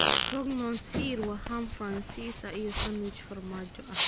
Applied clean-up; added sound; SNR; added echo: none; Fart; -4 dB; none.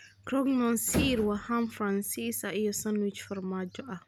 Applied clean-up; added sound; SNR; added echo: none; none; none; none.